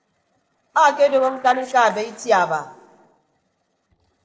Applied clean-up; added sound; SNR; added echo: neural separator model SepFormer DNS4.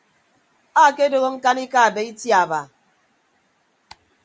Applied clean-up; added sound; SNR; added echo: none; none; none; none.